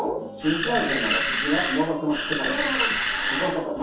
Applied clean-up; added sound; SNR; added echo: none; Animal; 0 dB; reverberation time 0.6 s.